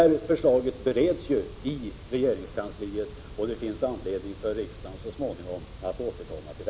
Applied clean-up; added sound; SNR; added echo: none; none; none; none.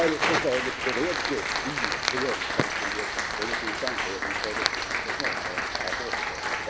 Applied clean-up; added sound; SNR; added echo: none; Fire + Applause; -4 dB; none.